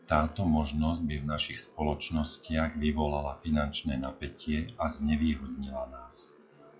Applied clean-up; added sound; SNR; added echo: classical method log-MMSE.